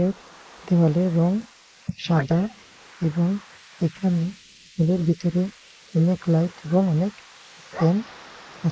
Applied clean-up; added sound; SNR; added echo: neural mask model Resemble Enhance denoiser.